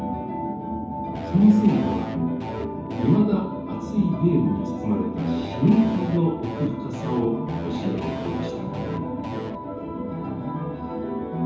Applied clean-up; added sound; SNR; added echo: none; Electric guitar / Bass guitar; 11 dB; reverberation time 0.9 s.